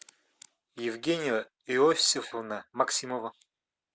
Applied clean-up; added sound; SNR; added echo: none; none; none; none.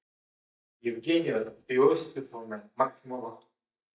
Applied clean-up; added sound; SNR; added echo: neural mask model DeepFilterNet 3.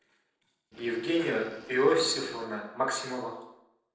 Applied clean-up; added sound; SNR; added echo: neural separator model SepFormer DNS4.